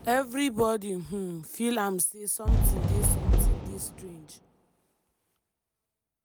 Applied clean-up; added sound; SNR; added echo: none; Fireworks; -2 dB; none.